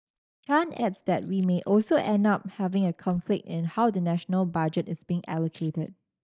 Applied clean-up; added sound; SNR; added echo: neural mask model DeepFilterNet 3.